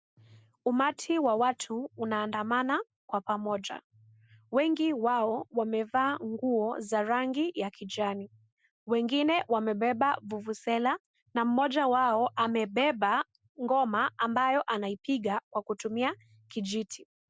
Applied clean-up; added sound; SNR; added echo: none; none; none; none.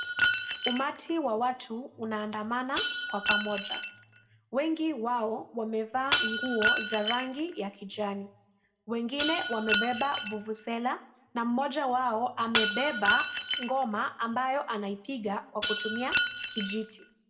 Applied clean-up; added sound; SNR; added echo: none; Shatter; 0 dB; reverberation time 0.5 s.